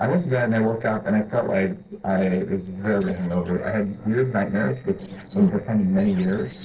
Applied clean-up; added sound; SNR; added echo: neural separator model SepFormer DNS4.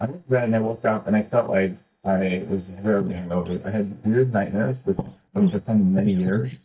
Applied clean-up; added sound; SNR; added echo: neural mask model DeepFilterNet 3.